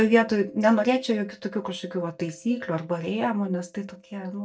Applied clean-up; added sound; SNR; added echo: neural mask model DeepFilterNet 3.